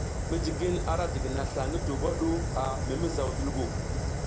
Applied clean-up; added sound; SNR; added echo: none; Fire; -2 dB; none.